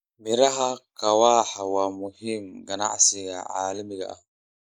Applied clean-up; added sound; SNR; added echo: neural mask model Resemble Enhance denoiser.